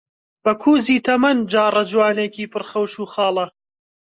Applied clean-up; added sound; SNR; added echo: neural mask model Resemble Enhance denoiser.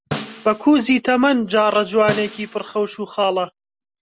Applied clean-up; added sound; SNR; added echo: none; Snare drum; 15 dB; none.